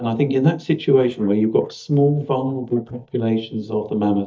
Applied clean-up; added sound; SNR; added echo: neural mask model DeepFilterNet 3.